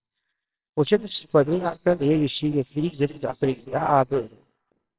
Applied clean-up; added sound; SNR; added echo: neural separator model SepFormer WHAMR!.